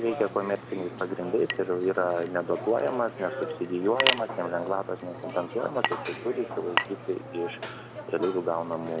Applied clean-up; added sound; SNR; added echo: none; Chink, clink; 5 dB; none.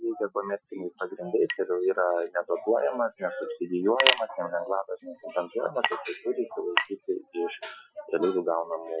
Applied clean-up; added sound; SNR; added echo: classical method Wiener filter.